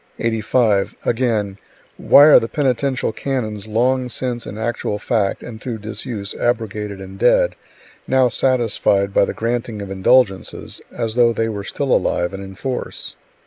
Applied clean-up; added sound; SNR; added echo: none; none; none; none.